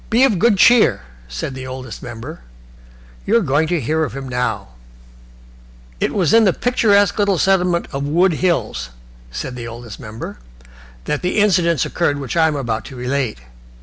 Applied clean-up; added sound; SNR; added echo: none; none; none; none.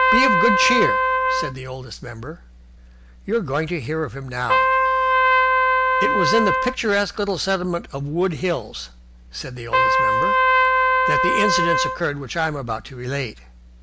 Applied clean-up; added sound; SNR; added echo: none; Trumpet; -4 dB; none.